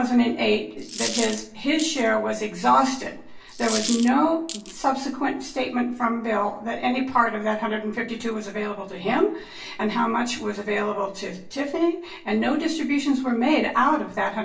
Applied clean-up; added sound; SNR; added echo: none; Coin (dropping); 10 dB; reverberation time 0.3 s.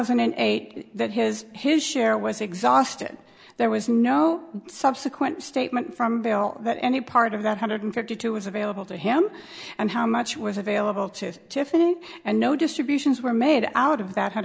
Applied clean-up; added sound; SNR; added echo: none; none; none; none.